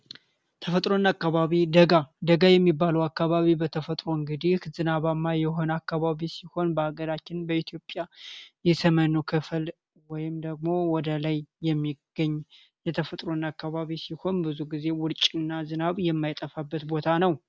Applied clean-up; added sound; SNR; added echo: none; none; none; none.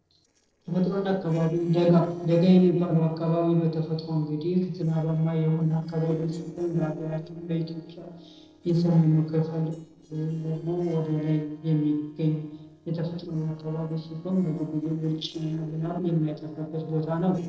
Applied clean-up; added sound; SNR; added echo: neural separator model SepFormer DNS4.